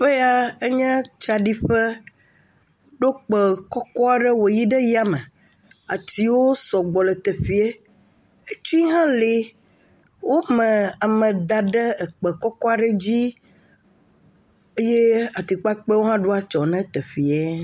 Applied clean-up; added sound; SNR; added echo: none; none; none; none.